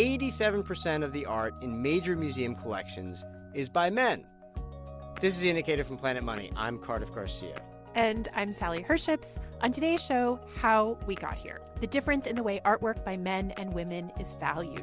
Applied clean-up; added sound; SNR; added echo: none; none; none; none.